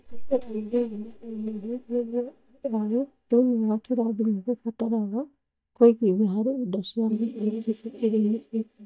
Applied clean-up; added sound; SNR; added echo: neural mask model DeepFilterNet 3.